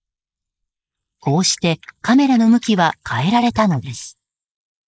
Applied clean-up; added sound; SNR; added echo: neural mask model Resemble Enhance denoiser.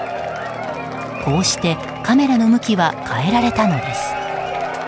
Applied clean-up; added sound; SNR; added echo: none; Applause / Crowd / Cheering; 8 dB; none.